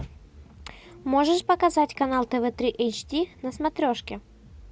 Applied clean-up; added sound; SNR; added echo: none; none; none; none.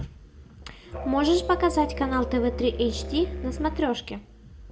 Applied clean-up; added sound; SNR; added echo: none; Musical instrument; 8 dB; reverberation time 0.3 s.